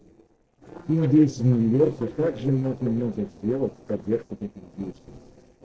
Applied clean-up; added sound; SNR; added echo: neural separator model SepFormer DNS4.